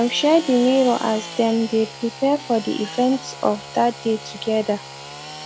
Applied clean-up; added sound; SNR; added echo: none; Sawing / Engine; 14 dB; none.